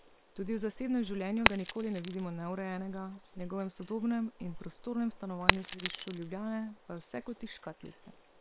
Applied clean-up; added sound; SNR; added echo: neural separator model SepFormer WHAM!.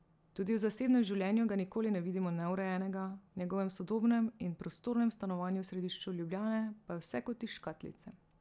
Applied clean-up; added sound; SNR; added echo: none; none; none; none.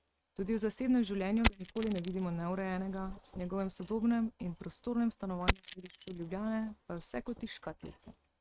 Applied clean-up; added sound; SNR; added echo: neural mask model RNNoise.